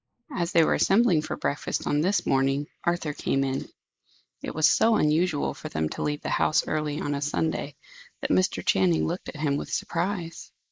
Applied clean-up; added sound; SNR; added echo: neural mask model Resemble Enhance denoiser.